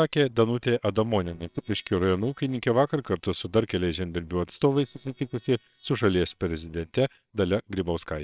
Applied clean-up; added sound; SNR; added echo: neural separator model SepFormer WHAMR!.